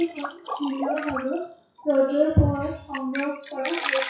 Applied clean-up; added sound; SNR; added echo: classical method WPE with log-MMSE.